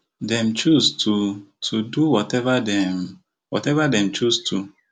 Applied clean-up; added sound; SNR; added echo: none; none; none; none.